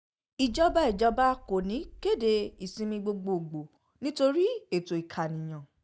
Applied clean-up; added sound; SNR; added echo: neural mask model DeepFilterNet 3.